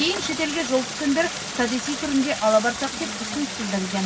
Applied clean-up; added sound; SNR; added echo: none; Stream; 7 dB; reverberation time 0.4 s.